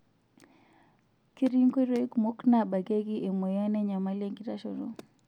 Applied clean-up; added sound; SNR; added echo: none; none; none; none.